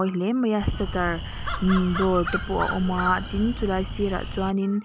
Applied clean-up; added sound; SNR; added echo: none; Crow; 6 dB; none.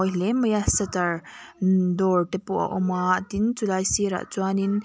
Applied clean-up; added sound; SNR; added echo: none; none; none; none.